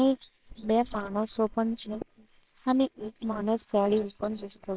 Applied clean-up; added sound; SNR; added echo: neural separator model SepFormer WHAMR!.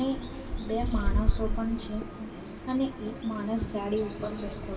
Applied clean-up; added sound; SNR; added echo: none; Bird; 0 dB; reverberation time 3.0 s.